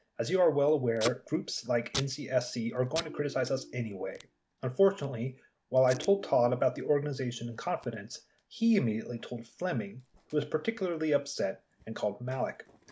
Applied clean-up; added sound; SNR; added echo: none; Ringtone + Packing tape, duct tape; 17 dB; none.